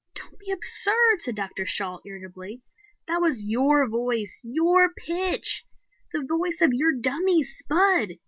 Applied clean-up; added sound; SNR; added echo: none; none; none; none.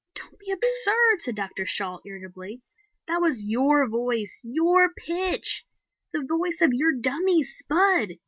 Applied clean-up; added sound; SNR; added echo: neural mask model RNNoise.